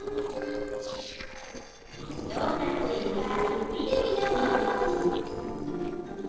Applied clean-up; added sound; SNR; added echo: neural separator model SepFormer DNS4.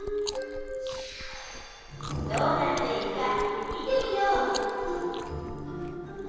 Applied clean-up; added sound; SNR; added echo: none; Chewing, mastication; 12 dB; reverberation time 2.2 s.